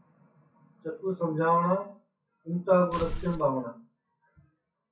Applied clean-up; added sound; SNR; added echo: classical method WPE with log-MMSE.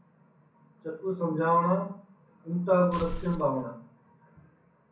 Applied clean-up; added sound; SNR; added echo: none; Tearing; 9 dB; reverberation time 0.6 s.